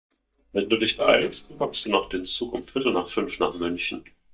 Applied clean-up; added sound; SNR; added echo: neural mask model DeepFilterNet 3.